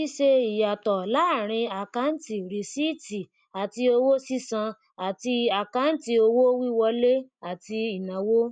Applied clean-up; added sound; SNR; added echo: none; none; none; none.